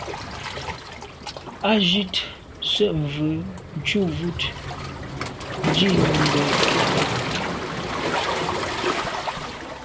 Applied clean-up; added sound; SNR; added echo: none; Waves, surf; 0 dB; none.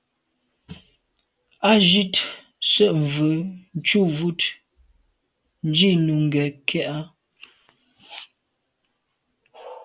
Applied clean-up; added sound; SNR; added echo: none; none; none; none.